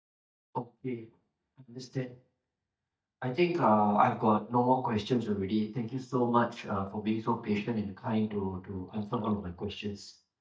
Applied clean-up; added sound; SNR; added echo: neural mask model DeepFilterNet 3.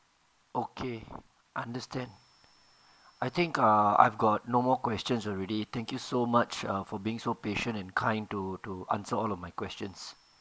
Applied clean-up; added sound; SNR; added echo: none; none; none; none.